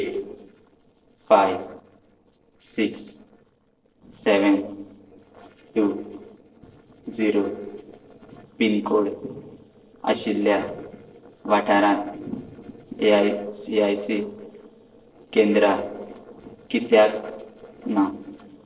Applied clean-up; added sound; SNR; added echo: neural separator model SepFormer DNS4.